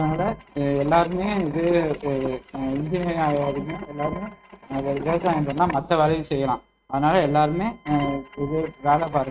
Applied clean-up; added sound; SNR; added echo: neural mask model RNNoise.